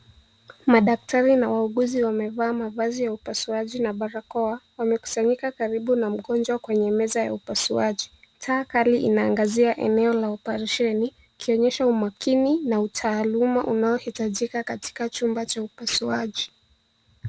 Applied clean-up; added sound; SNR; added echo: none; none; none; none.